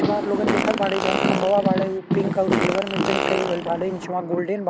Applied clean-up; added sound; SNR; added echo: none; Fart + Thunder; 0 dB; none.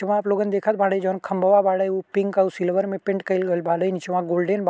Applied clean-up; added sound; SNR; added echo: none; none; none; none.